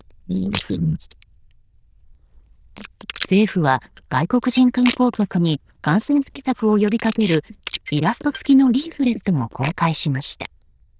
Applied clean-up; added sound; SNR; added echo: neural diffusion model UNIVERSE++.